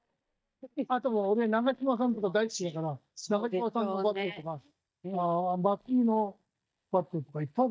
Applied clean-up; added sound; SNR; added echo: neural mask model DeepFilterNet 3.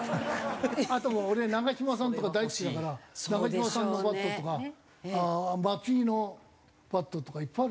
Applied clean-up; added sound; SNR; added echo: none; none; none; none.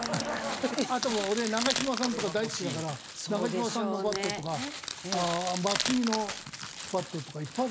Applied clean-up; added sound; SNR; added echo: none; Crushing; 6 dB; none.